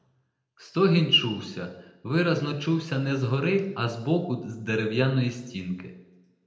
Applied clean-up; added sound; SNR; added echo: none; none; none; reverberation time 0.7 s.